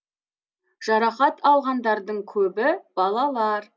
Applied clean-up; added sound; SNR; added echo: none; none; none; none.